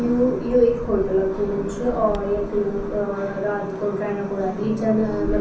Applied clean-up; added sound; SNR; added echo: none; Bird; 13 dB; reverberation time 0.6 s.